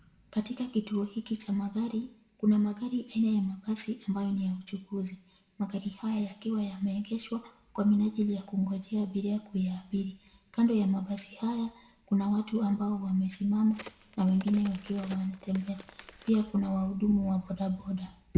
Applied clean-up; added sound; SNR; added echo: none; Crack; 19 dB; reverberation time 0.5 s.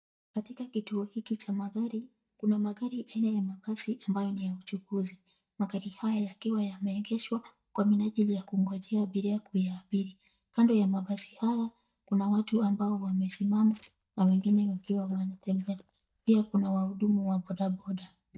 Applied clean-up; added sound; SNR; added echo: neural mask model DeepFilterNet 3.